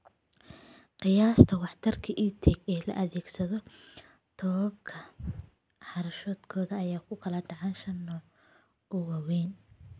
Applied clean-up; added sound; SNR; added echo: none; none; none; none.